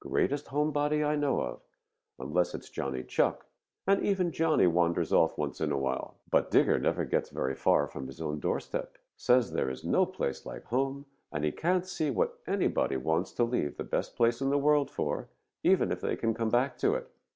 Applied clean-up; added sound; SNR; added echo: none; none; none; none.